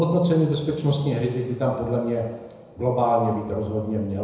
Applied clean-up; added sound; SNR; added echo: none; none; none; reverberation time 1.0 s.